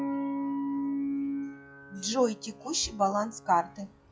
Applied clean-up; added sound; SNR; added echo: classical method log-MMSE.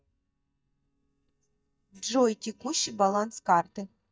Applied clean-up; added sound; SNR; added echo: neural mask model DeepFilterNet 3.